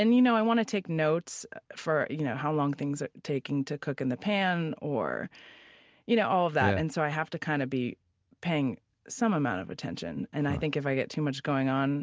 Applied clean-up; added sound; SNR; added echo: none; none; none; none.